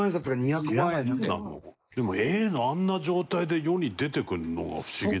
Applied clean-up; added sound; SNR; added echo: neural mask model Resemble Enhance denoiser.